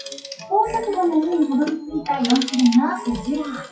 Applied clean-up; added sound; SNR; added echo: classical method WPE with log-MMSE.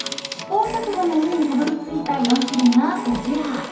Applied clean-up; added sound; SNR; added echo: none; Telephone; 13 dB; reverberation time 0.6 s.